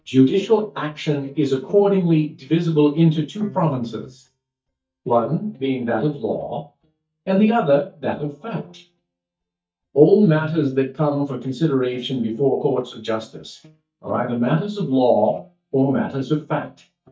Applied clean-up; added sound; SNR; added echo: neural mask model DeepFilterNet 3.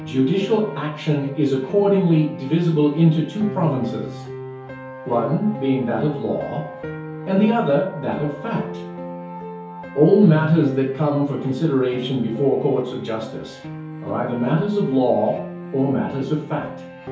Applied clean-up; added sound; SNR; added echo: none; Piano; 12 dB; reverberation time 0.6 s.